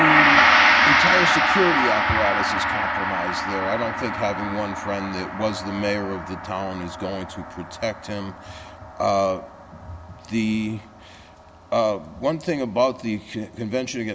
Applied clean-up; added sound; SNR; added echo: none; Gong; -3 dB; none.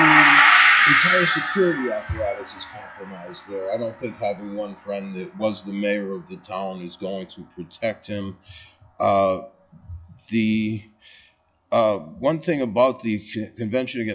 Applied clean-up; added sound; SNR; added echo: classical method log-MMSE.